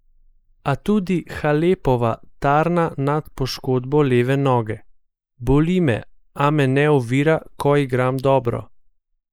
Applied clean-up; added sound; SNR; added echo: neural mask model Resemble Enhance denoiser.